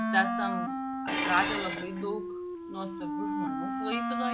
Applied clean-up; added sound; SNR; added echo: none; Wind instrument, woodwind instrument + Dishes, pots, and pans; -2 dB; none.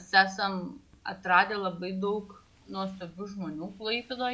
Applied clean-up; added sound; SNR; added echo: none; none; none; none.